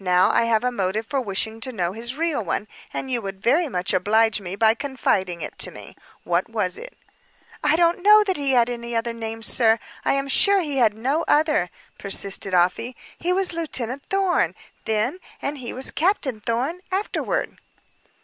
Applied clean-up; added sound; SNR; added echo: none; none; none; none.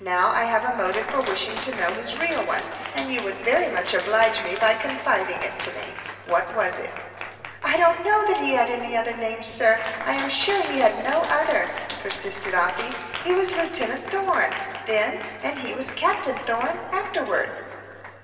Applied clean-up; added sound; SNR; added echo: none; Cheering; 12 dB; reverberation time 2.6 s.